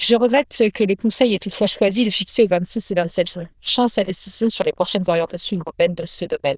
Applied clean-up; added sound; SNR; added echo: neural diffusion model UNIVERSE++.